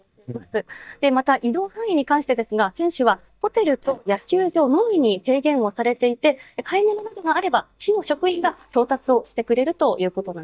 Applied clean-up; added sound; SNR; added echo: neural mask model DeepFilterNet 3.